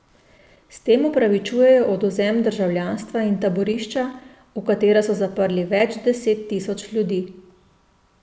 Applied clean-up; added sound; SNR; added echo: none; none; none; none.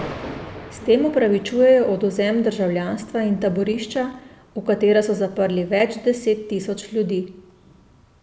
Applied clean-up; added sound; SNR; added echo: none; Thunder; 19 dB; none.